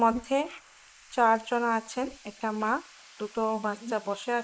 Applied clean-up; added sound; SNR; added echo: neural mask model Resemble Enhance denoiser.